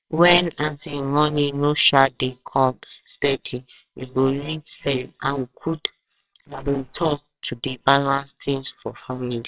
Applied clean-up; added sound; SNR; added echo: neural separator model SepFormer WHAMR!.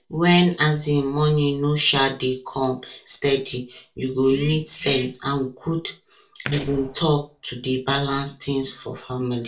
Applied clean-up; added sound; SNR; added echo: neural separator model SepFormer DNS4.